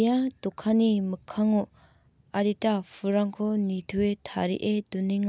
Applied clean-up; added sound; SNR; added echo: none; none; none; none.